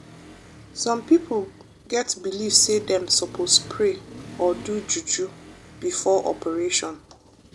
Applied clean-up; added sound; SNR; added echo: none; Accelerating, revving, vroom; 18 dB; none.